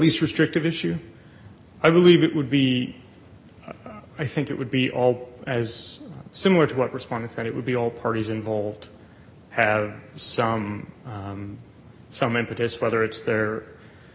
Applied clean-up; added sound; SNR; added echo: none; none; none; none.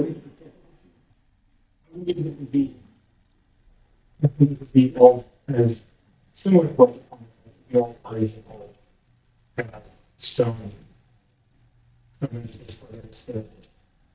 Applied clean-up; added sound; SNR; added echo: neural mask model DeepFilterNet 3.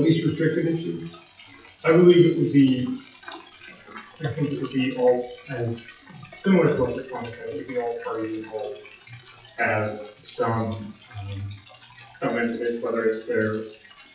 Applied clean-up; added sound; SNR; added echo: classical method WPE with log-MMSE.